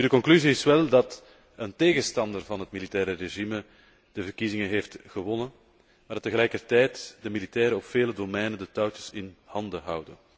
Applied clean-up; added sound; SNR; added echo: none; none; none; none.